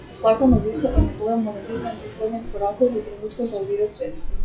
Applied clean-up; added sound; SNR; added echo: classical method log-MMSE.